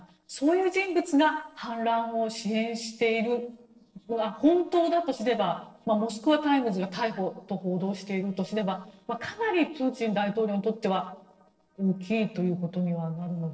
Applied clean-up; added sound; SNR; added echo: neural separator model SepFormer DNS4.